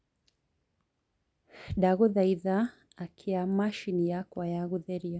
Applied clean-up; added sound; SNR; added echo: none; none; none; none.